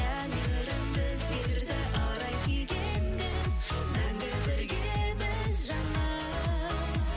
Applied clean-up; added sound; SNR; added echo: none; none; none; none.